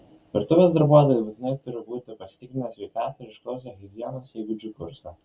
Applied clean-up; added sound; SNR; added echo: none; none; none; none.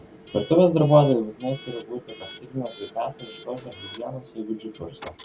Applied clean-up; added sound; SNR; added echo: none; Coin (dropping) / Alarm; 17 dB; none.